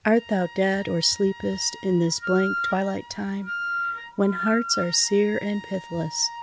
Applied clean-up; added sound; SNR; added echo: none; Wind instrument, woodwind instrument; 9 dB; none.